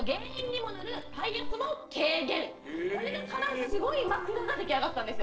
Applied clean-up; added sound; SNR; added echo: neural separator model SepFormer DNS4.